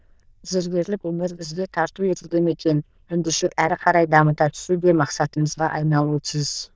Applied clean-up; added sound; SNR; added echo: neural diffusion model UNIVERSE++.